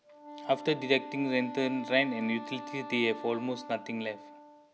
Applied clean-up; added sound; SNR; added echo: none; Wind instrument, woodwind instrument; 12 dB; none.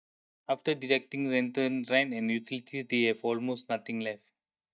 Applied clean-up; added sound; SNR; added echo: neural mask model DeepFilterNet 3.